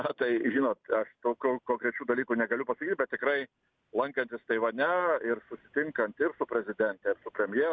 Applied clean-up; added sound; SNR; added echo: none; none; none; none.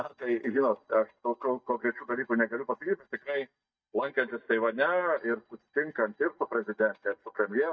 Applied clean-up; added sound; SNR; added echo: neural mask model DeepFilterNet 3.